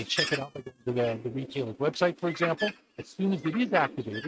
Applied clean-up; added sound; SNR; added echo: neural mask model RNNoise.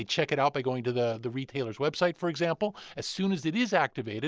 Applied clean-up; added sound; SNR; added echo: none; none; none; none.